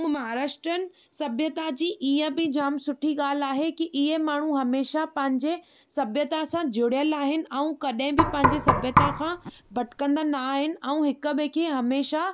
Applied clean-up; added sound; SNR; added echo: none; Knock; -2 dB; none.